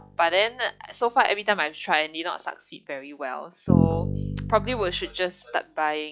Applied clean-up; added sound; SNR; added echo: classical method log-MMSE.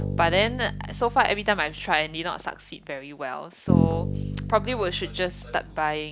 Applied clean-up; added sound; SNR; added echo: none; Bass guitar; 3 dB; none.